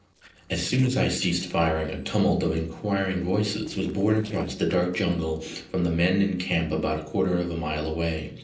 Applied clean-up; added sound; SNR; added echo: neural separator model SepFormer DNS4.